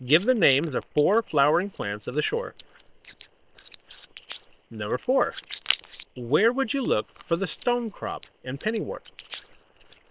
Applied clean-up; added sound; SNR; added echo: neural separator model SepFormer WHAM!.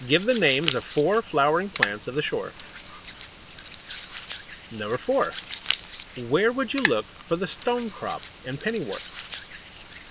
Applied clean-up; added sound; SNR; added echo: none; Hands; 8 dB; none.